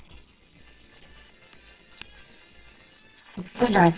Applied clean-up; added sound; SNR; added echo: neural separator model SepFormer WHAMR!.